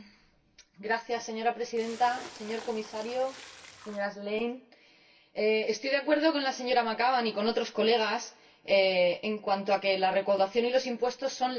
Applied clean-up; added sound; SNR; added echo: none; Splash, splatter; 18 dB; reverberation time 0.2 s.